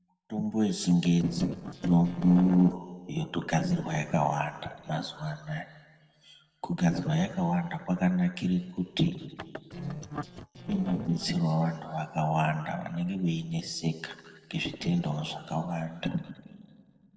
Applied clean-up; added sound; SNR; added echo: neural separator model SepFormer DNS4.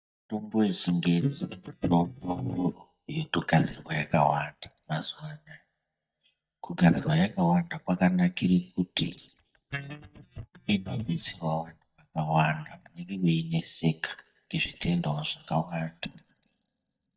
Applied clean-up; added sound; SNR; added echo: neural mask model DeepFilterNet 3.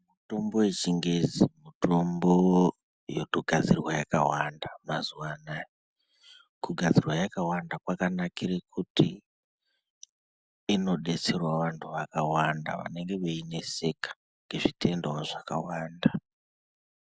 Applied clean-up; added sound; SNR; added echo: none; none; none; none.